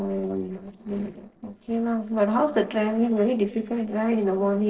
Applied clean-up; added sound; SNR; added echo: neural separator model SepFormer DNS4.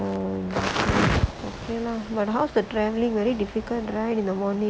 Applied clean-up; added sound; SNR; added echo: none; none; none; none.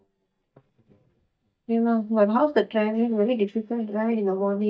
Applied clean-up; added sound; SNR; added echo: neural mask model DeepFilterNet 3.